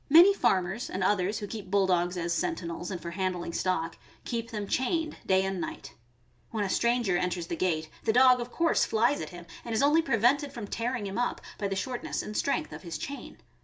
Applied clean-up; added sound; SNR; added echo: none; none; none; none.